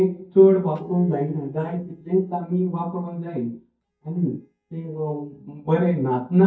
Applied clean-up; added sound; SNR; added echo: neural mask model DeepFilterNet 3.